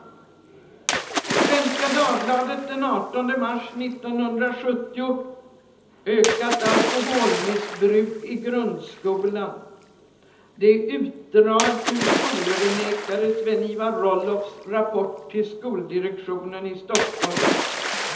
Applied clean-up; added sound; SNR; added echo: none; Splash, splatter; 5 dB; reverberation time 1.2 s.